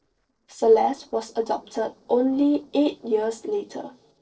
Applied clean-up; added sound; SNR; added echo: neural separator model SepFormer DNS4.